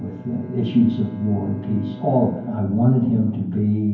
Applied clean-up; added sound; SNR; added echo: none; Bowed string instrument; 18 dB; reverberation time 0.9 s.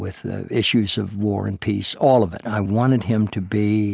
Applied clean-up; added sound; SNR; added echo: none; none; none; none.